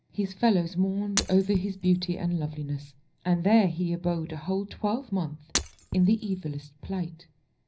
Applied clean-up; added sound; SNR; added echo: none; Shatter; 8 dB; reverberation time 0.5 s.